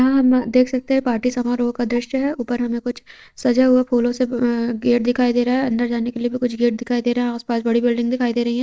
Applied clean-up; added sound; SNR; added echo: neural mask model DeepFilterNet 3.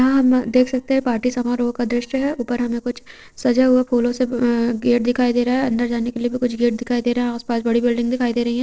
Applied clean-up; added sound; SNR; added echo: neural separator model SepFormer DNS4.